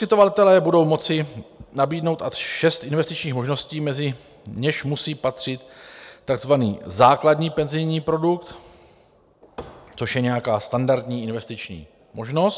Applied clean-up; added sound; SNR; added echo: none; none; none; none.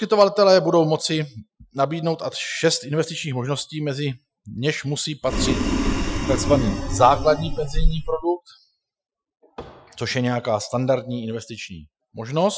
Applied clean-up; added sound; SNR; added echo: classical method Wiener filter.